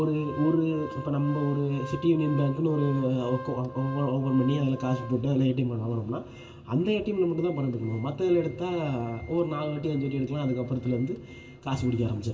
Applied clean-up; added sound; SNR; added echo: none; Organ; 16 dB; reverberation time 0.2 s.